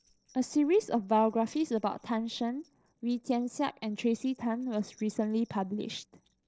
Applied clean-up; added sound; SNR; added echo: neural separator model SepFormer DNS4.